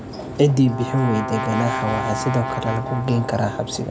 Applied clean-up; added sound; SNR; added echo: none; Brass instrument; 7 dB; none.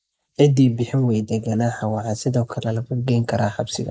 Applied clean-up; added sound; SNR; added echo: neural mask model Resemble Enhance denoiser.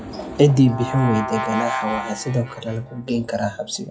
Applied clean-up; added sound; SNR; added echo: classical method log-MMSE.